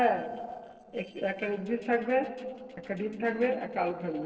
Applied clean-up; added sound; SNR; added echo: neural separator model SepFormer DNS4.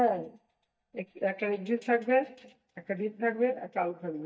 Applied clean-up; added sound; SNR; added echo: neural mask model DeepFilterNet 3.